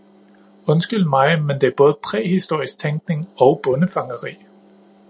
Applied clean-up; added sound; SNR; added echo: none; none; none; none.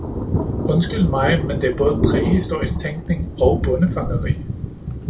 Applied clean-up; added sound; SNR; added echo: none; Thunder; 1 dB; reverberation time 0.2 s.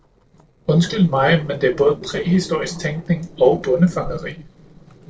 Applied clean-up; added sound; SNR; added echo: neural separator model SepFormer DNS4.